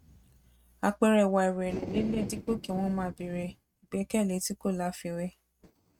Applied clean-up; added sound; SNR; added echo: neural mask model RNNoise.